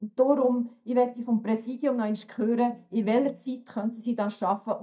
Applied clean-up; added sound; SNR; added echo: neural mask model DeepFilterNet 3.